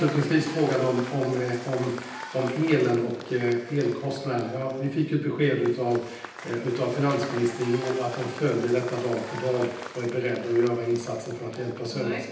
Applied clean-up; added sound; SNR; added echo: none; Applause / Crowd / Cheering; 14 dB; reverberation time 0.9 s.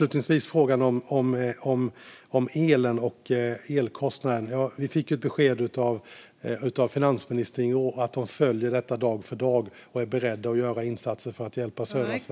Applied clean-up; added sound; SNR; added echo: none; none; none; none.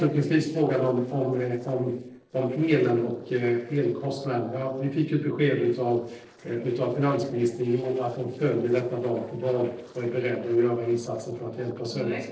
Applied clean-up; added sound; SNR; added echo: neural separator model SepFormer DNS4.